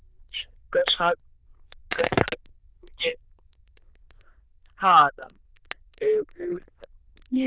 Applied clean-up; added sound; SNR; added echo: neural diffusion model UNIVERSE++.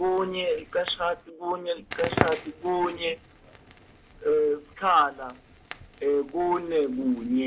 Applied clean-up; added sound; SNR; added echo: none; Crackle; 10 dB; none.